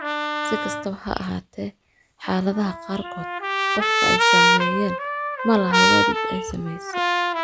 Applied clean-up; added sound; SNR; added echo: none; Trumpet; -4 dB; none.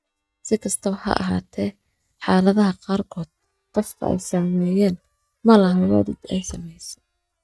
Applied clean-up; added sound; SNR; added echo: neural mask model DeepFilterNet 3.